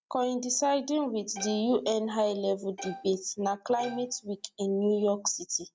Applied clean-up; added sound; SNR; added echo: none; Bowed string instrument; 16 dB; none.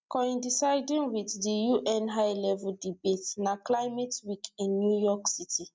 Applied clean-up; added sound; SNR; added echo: none; none; none; none.